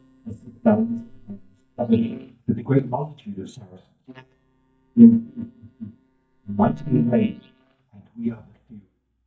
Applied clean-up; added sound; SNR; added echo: neural mask model DeepFilterNet 3.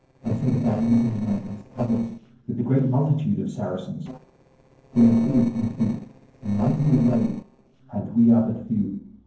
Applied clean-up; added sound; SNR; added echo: neural separator model SepFormer DNS4.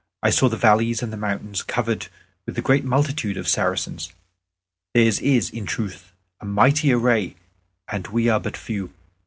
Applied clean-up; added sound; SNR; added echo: none; none; none; none.